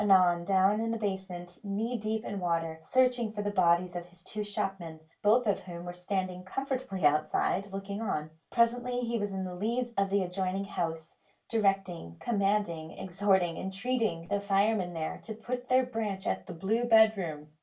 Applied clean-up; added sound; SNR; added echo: none; none; none; reverberation time 0.2 s.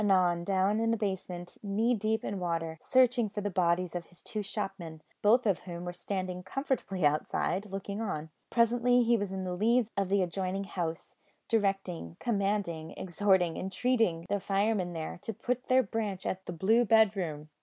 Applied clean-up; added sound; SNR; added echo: none; none; none; none.